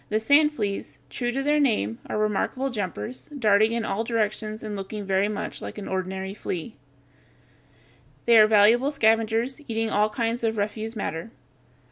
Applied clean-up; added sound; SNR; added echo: none; none; none; none.